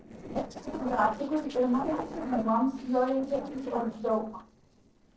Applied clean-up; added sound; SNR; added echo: neural separator model SepFormer DNS4.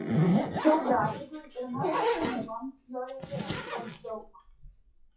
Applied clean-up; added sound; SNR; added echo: classical method WPE with log-MMSE.